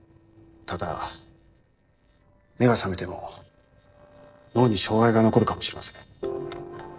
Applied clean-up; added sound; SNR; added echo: neural separator model SepFormer DNS4.